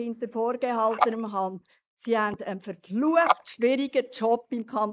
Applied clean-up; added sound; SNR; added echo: neural mask model Resemble Enhance denoiser.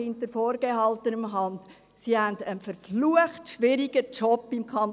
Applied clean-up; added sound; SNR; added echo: none; none; none; none.